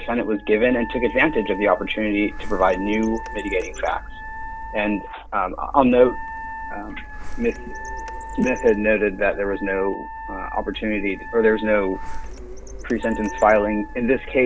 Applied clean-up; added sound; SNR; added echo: none; Wind instrument, woodwind instrument + Printer; 10 dB; none.